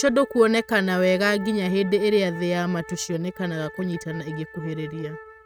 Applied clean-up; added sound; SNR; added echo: neural mask model RNNoise.